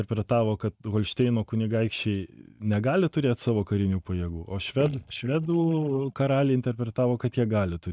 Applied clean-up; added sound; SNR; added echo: neural mask model DeepFilterNet 3.